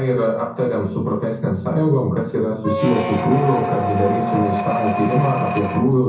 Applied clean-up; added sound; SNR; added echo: none; Squeak; 4 dB; reverberation time 0.6 s.